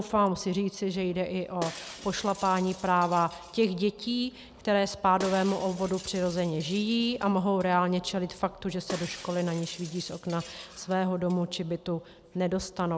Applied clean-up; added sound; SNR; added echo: none; Shatter; 17 dB; none.